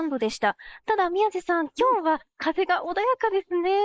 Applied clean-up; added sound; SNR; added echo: neural mask model Resemble Enhance denoiser.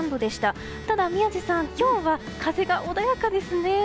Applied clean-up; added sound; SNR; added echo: none; Telephone; 20 dB; none.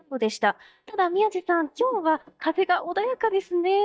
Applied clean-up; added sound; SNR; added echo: neural mask model DeepFilterNet 3.